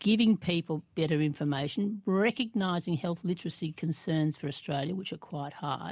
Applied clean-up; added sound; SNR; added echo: none; none; none; none.